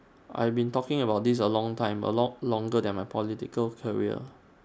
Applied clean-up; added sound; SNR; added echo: none; none; none; none.